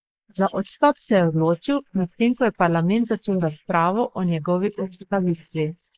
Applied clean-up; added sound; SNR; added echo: neural mask model Resemble Enhance denoiser.